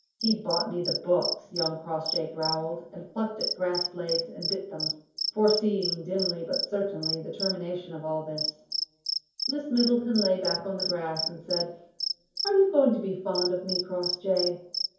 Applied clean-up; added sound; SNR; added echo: none; Cricket; 5 dB; reverberation time 0.6 s.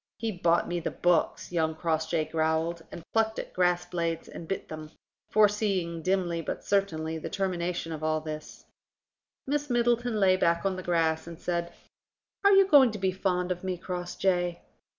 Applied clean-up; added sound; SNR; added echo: none; none; none; none.